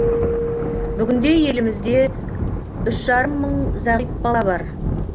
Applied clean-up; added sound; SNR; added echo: none; Keyboard (musical) + Thunder; 2 dB; none.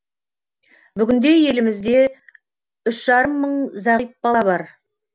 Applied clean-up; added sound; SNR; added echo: none; none; none; none.